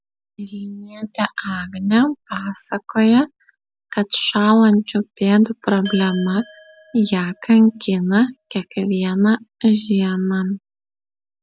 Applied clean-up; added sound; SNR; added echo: none; Glass; 10 dB; none.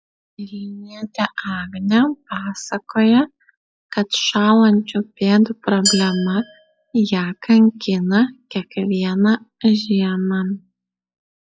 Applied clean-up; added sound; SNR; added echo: classical method log-MMSE.